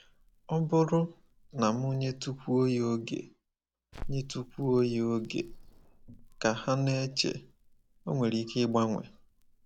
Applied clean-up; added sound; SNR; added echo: none; Crackle; 17 dB; none.